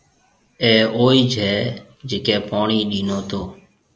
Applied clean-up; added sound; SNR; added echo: none; none; none; none.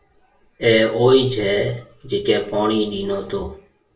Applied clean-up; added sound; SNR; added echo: none; none; none; reverberation time 0.2 s.